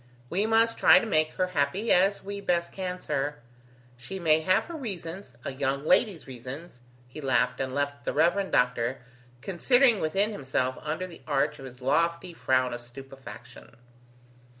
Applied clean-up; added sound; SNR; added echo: none; none; none; none.